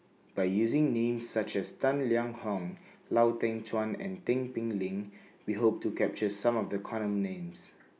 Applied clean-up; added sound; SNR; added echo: none; none; none; none.